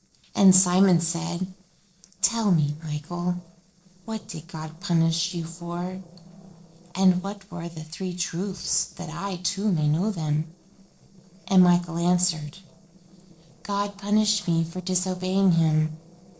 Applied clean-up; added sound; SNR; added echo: neural separator model SepFormer DNS4.